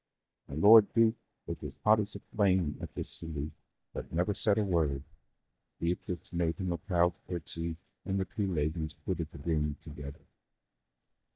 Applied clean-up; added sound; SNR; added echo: neural mask model DeepFilterNet 3.